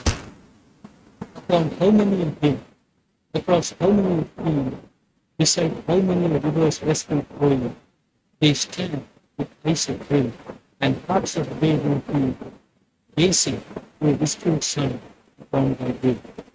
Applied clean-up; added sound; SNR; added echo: neural mask model RNNoise.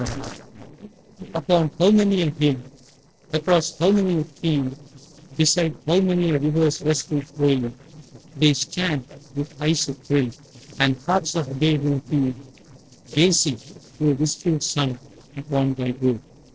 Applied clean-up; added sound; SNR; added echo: neural separator model SepFormer DNS4.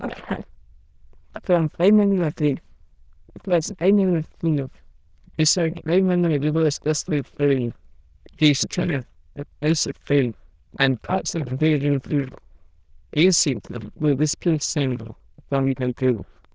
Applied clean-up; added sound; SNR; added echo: neural diffusion model UNIVERSE++.